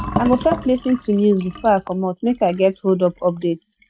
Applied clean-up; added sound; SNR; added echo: none; Fill (with liquid); 12 dB; none.